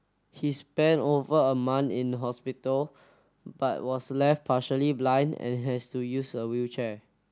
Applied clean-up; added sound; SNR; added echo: none; none; none; none.